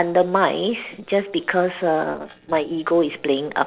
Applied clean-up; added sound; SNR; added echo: neural separator model SepFormer DNS4.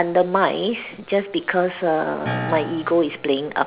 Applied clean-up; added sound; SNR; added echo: none; Piano; 9 dB; none.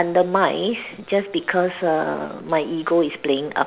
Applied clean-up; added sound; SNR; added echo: none; none; none; none.